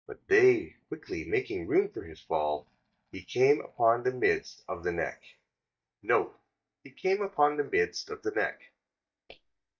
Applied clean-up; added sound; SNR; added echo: neural mask model DeepFilterNet 3.